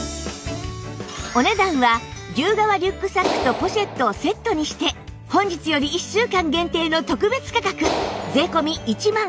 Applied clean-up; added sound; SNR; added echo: none; Clapping; 11 dB; none.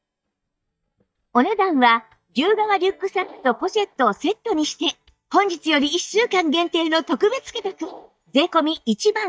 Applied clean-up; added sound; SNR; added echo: neural mask model DeepFilterNet 3.